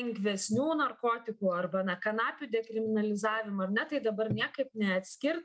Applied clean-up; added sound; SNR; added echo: none; none; none; none.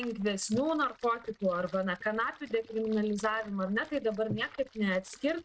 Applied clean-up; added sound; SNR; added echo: neural mask model RNNoise.